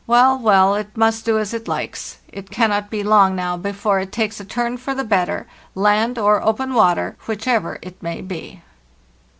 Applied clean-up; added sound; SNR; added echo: none; none; none; none.